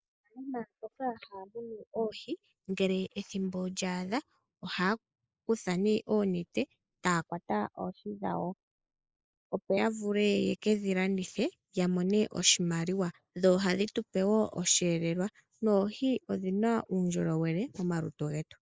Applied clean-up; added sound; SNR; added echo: neural mask model Resemble Enhance denoiser.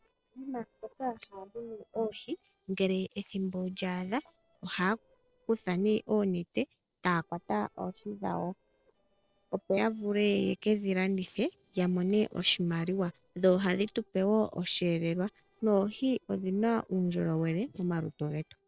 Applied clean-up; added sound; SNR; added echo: neural separator model SepFormer DNS4.